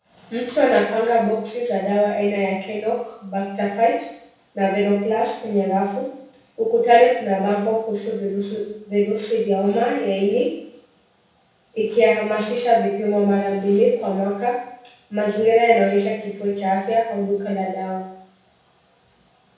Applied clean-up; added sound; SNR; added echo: none; none; none; reverberation time 0.7 s.